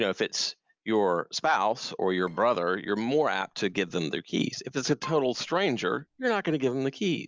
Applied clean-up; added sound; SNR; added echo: neural separator model SepFormer DNS4.